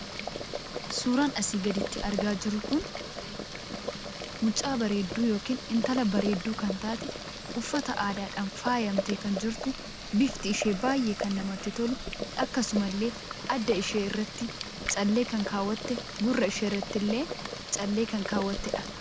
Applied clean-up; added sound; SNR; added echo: none; Boiling; 6 dB; none.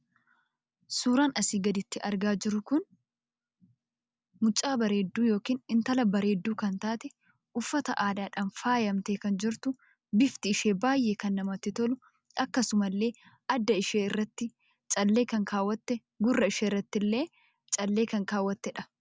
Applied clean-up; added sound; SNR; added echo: none; none; none; none.